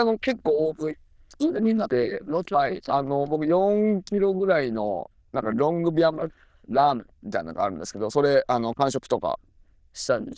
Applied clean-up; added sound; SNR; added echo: neural diffusion model UNIVERSE++.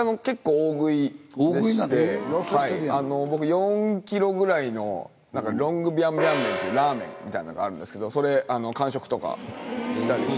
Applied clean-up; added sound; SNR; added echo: none; none; none; none.